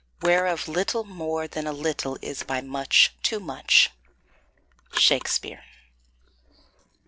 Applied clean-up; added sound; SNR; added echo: neural separator model SepFormer DNS4.